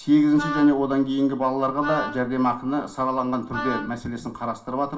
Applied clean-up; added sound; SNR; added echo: none; Wind instrument, woodwind instrument; 10 dB; reverberation time 0.3 s.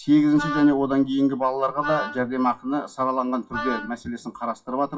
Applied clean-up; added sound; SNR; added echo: classical method WPE with log-MMSE.